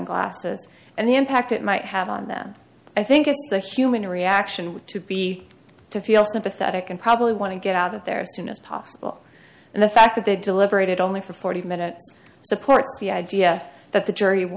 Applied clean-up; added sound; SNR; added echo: none; none; none; none.